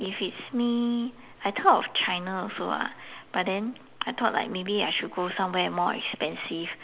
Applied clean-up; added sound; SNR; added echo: none; none; none; none.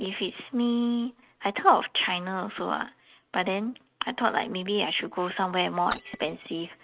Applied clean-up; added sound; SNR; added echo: neural mask model RNNoise.